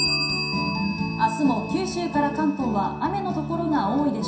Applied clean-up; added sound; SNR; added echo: none; Bell; 8 dB; reverberation time 0.7 s.